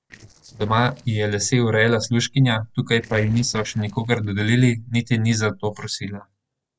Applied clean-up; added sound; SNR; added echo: neural separator model SepFormer DNS4.